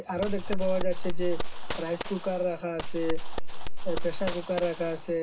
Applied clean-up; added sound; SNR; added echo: none; Gunshot, gunfire; -5 dB; reverberation time 0.2 s.